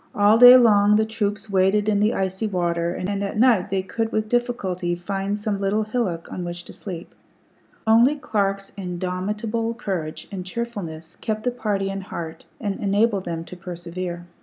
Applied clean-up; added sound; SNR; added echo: none; none; none; none.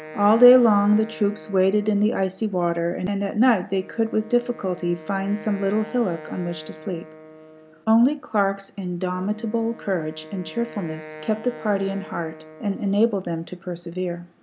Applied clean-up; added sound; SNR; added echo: none; Wind instrument, woodwind instrument; 18 dB; none.